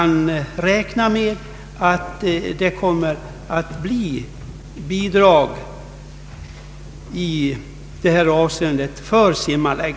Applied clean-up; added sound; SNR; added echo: none; none; none; none.